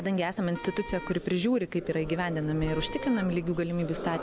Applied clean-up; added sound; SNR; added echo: none; Wind instrument, woodwind instrument; 16 dB; none.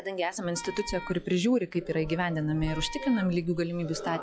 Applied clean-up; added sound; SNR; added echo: classical method log-MMSE.